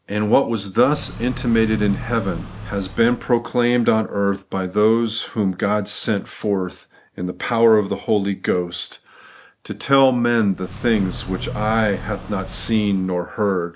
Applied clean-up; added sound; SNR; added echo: none; Car; 11 dB; none.